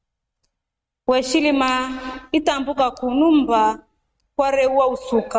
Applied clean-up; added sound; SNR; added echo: neural mask model RNNoise.